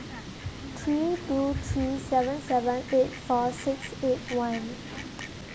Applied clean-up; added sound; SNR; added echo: none; Fowl; 9 dB; none.